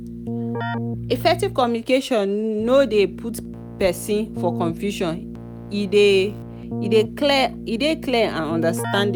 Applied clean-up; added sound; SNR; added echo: none; Keyboard (musical); 8 dB; none.